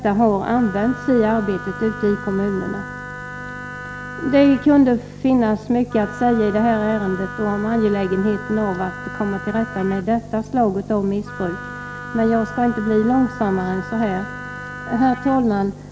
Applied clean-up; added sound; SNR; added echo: none; Wind instrument, woodwind instrument; 14 dB; none.